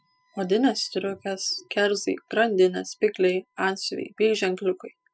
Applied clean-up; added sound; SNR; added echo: classical method spectral subtraction.